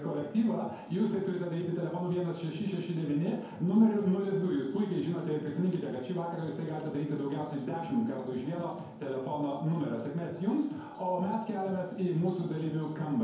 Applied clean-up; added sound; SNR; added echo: none; none; none; reverberation time 0.9 s.